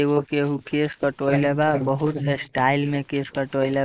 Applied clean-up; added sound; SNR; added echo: neural mask model Resemble Enhance denoiser.